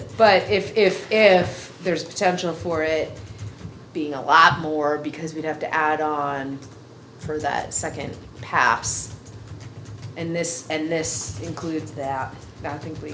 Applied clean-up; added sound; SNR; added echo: none; none; none; none.